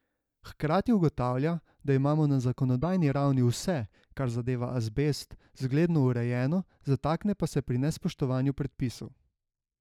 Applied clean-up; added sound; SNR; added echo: neural mask model DeepFilterNet 3.